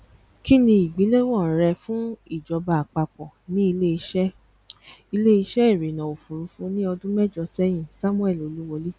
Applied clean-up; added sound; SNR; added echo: none; none; none; none.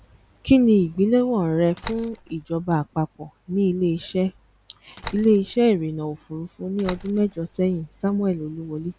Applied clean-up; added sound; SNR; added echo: none; Slam; 19 dB; none.